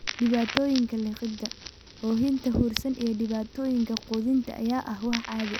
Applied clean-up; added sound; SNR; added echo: none; Crackle; 11 dB; none.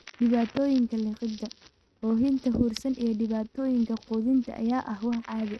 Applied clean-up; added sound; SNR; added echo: neural mask model RNNoise.